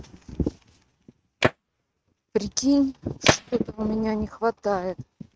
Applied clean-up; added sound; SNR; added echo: neural mask model RNNoise.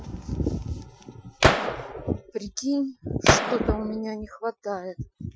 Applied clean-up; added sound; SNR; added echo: classical method Wiener filter.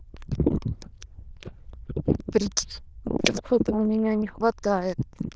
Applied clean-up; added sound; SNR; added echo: neural diffusion model UNIVERSE++.